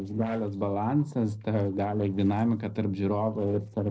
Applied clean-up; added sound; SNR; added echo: neural separator model SepFormer DNS4.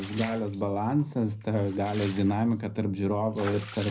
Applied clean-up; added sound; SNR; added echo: none; Bathtub (filling or washing) / Water / Liquid; 15 dB; reverberation time 0.3 s.